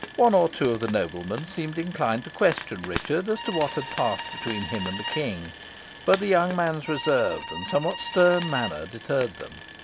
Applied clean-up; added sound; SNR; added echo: none; Bowed string instrument + Frying (food); 11 dB; none.